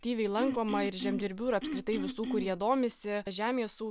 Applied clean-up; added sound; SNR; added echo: none; Cough; 5 dB; none.